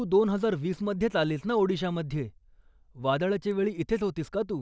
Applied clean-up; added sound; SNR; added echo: none; none; none; none.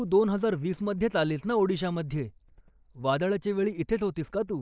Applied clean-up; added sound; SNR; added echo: neural separator model SepFormer DNS4.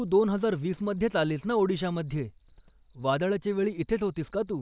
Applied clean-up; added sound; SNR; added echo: none; Cricket; 18 dB; none.